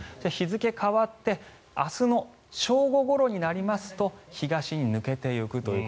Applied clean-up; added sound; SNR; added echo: none; none; none; none.